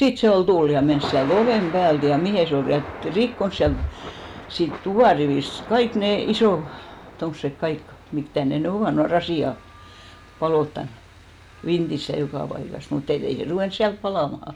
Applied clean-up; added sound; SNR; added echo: none; Thunder / Rain; 16 dB; none.